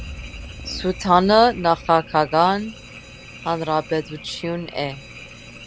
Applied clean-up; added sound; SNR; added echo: none; Alarm + Frog; 16 dB; none.